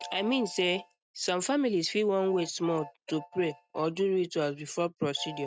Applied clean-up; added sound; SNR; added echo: neural mask model RNNoise.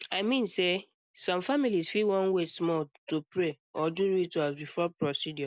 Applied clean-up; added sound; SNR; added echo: none; none; none; none.